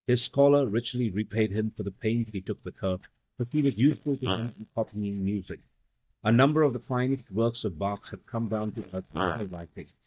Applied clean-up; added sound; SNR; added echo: neural mask model DeepFilterNet 3.